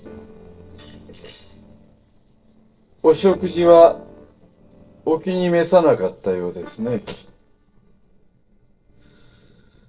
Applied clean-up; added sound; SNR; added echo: neural separator model SepFormer DNS4.